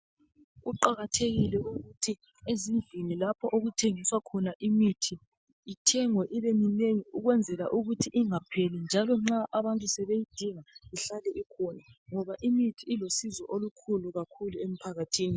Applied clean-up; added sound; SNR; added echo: none; none; none; none.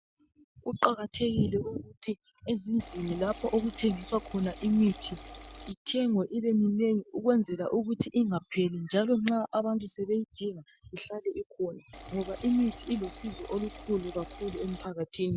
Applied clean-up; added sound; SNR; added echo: none; Liquid; 15 dB; none.